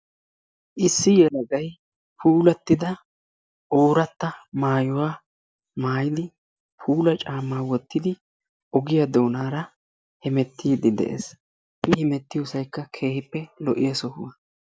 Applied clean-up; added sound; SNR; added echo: none; none; none; none.